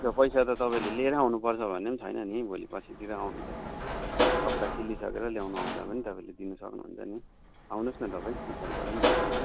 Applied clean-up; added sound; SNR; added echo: none; Sliding door / Slam; 2 dB; none.